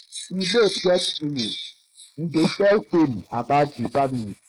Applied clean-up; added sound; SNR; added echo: neural mask model Resemble Enhance denoiser.